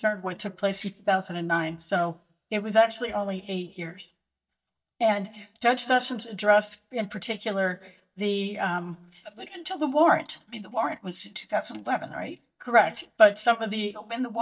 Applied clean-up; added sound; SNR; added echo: neural mask model DeepFilterNet 3.